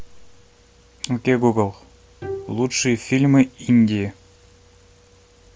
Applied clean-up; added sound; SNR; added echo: none; Bowed string instrument; 17 dB; none.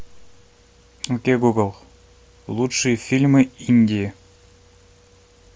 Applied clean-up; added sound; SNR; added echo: none; none; none; none.